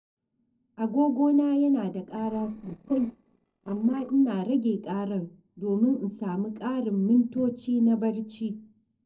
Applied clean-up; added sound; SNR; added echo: neural separator model SepFormer DNS4.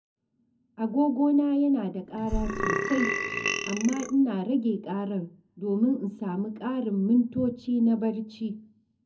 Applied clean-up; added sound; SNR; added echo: none; Burping, eructation; 3 dB; reverberation time 0.4 s.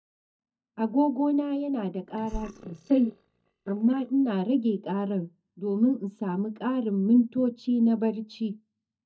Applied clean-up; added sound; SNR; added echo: neural mask model DeepFilterNet 3.